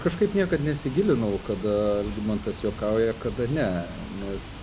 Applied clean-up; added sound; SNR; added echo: none; Water; 12 dB; none.